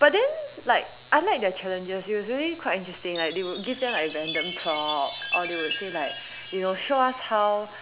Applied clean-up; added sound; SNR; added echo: none; Chime; 10 dB; none.